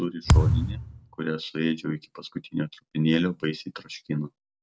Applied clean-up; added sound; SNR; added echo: none; Thump, thud; -5 dB; none.